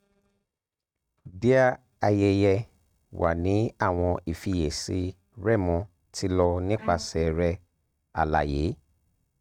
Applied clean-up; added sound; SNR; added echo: neural mask model RNNoise.